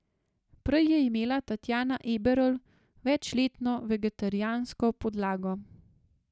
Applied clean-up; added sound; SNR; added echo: none; none; none; none.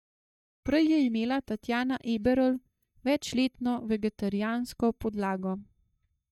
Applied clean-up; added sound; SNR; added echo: neural mask model DeepFilterNet 3.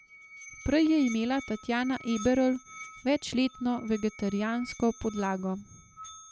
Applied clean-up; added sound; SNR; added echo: none; Musical instrument; 17 dB; none.